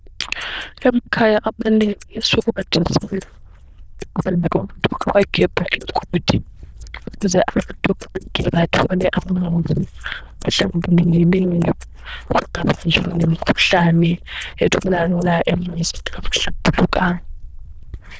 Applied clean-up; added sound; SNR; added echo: neural diffusion model UNIVERSE++.